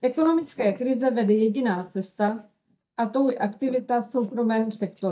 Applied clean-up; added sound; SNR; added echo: neural mask model DeepFilterNet 3.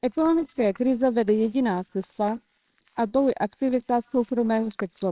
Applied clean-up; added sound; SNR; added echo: neural separator model SepFormer WHAMR!.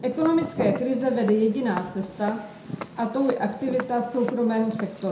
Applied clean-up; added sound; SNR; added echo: none; Walk, footsteps; 11 dB; reverberation time 0.5 s.